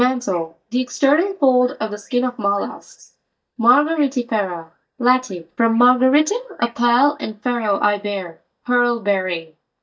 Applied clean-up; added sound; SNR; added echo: neural mask model DeepFilterNet 3.